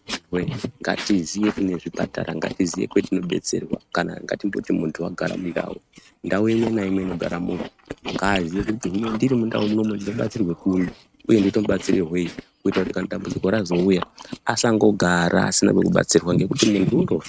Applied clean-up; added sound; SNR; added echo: neural mask model RNNoise.